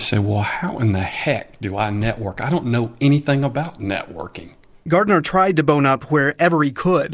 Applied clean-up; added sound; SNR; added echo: none; none; none; none.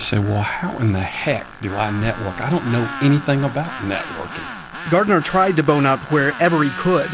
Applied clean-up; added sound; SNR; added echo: none; Tools; 13 dB; none.